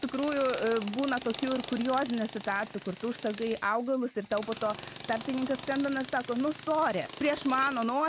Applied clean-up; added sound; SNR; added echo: none; Tools; 14 dB; none.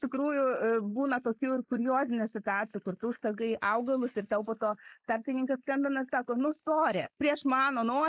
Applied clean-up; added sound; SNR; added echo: neural mask model Resemble Enhance denoiser.